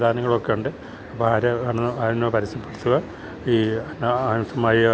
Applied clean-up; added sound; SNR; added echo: none; none; none; none.